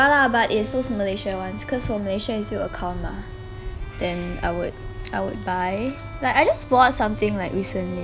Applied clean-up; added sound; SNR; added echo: none; Bowed string instrument; 18 dB; none.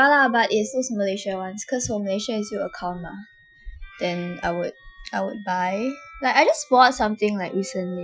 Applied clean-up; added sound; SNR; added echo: classical method Wiener filter.